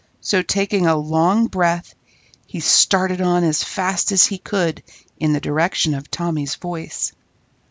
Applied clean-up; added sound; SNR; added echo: none; none; none; none.